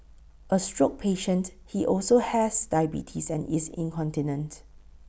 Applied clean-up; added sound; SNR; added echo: none; none; none; none.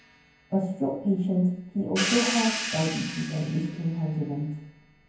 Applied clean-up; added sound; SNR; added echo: none; Hi-hat; 7 dB; reverberation time 0.9 s.